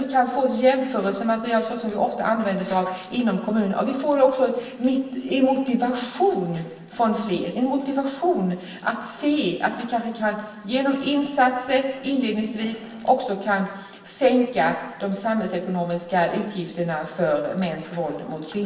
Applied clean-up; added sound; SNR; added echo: none; none; none; reverberation time 1.2 s.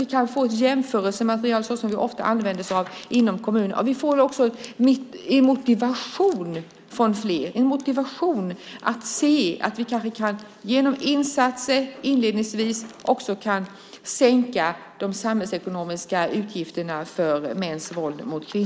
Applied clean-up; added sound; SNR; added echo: none; none; none; none.